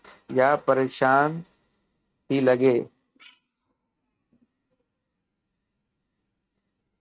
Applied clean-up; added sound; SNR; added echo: neural mask model RNNoise.